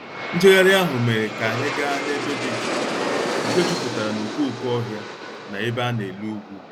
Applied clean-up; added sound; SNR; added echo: none; Aircraft; 5 dB; none.